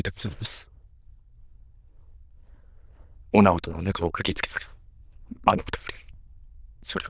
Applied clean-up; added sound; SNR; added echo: neural diffusion model UNIVERSE++.